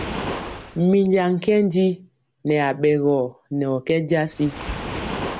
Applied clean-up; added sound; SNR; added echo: none; Waves, surf; 12 dB; none.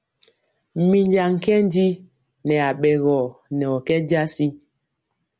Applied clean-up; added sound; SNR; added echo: none; none; none; none.